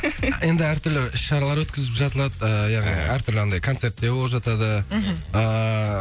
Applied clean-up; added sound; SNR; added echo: none; none; none; none.